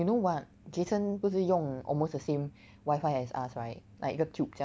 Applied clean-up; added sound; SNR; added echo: none; none; none; none.